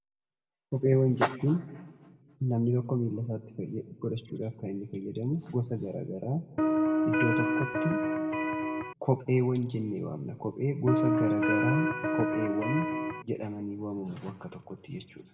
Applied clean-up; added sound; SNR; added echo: none; Electric guitar; -4 dB; reverberation time 1.1 s.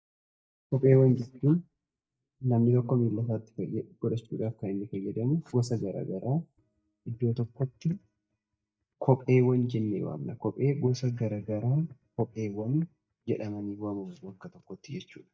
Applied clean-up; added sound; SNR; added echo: neural mask model DeepFilterNet 3.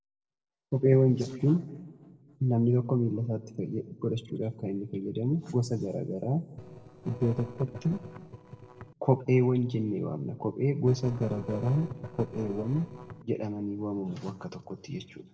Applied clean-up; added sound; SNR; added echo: neural separator model SepFormer DNS4.